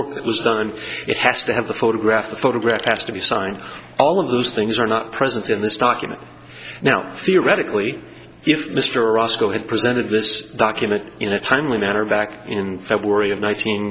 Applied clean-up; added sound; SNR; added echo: none; Tools; 12 dB; none.